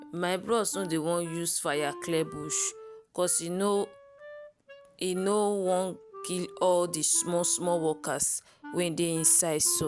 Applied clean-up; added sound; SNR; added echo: none; Wind instrument, woodwind instrument; 17 dB; none.